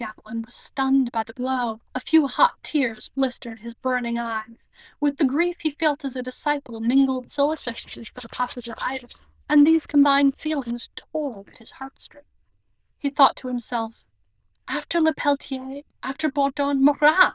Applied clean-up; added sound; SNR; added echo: neural diffusion model UNIVERSE++.